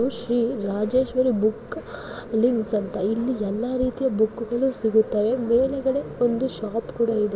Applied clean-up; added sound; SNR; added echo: none; none; none; none.